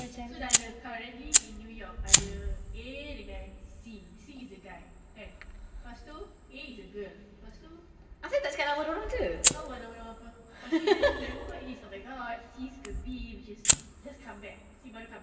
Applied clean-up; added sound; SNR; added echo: none; Fire; -2 dB; reverberation time 2.4 s.